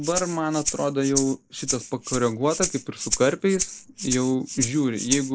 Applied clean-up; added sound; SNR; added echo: neural mask model Resemble Enhance denoiser.